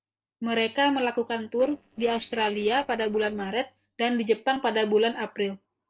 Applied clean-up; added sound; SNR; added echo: neural separator model SepFormer DNS4.